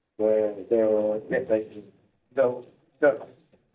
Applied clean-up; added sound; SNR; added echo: neural mask model DeepFilterNet 3.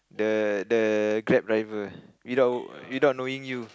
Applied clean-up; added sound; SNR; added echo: none; none; none; none.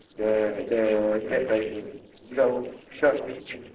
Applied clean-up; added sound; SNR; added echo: neural separator model SepFormer DNS4.